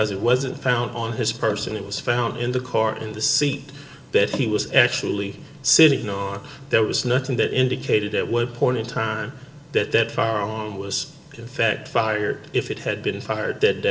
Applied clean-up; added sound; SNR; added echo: none; none; none; reverberation time 0.7 s.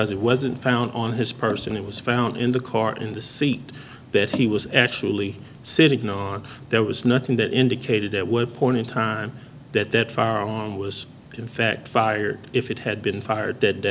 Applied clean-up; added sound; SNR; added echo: none; none; none; none.